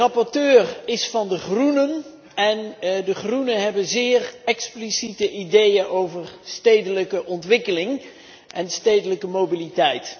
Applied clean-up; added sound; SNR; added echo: none; none; none; none.